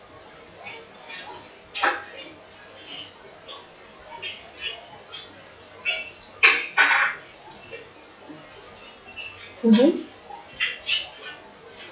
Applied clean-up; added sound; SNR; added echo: classical method log-MMSE.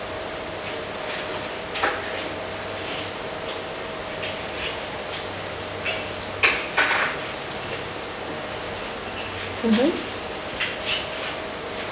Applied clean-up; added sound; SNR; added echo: none; none; none; none.